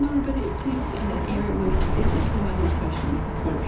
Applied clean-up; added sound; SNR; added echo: none; Bus; -4 dB; reverberation time 0.6 s.